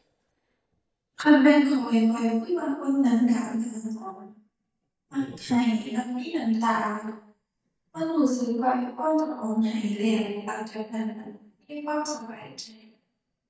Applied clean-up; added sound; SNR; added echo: neural mask model DeepFilterNet 3.